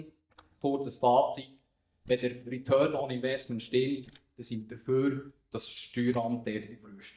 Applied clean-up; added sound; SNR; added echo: neural mask model DeepFilterNet 3.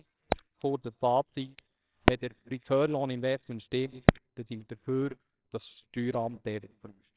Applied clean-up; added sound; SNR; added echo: neural separator model SepFormer WHAMR!.